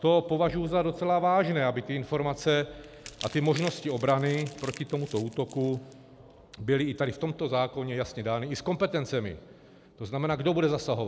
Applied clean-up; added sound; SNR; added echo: none; Crumpling, crinkling; 18 dB; none.